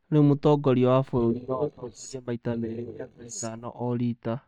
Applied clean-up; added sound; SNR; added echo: neural mask model DeepFilterNet 3.